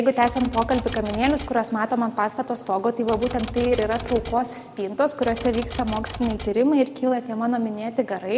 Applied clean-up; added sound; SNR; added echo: none; Typewriter; 10 dB; none.